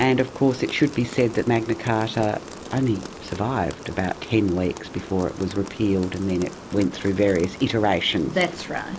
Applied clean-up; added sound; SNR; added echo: none; Rain; 15 dB; none.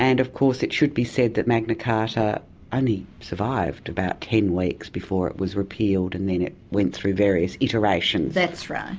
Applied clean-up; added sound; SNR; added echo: none; none; none; none.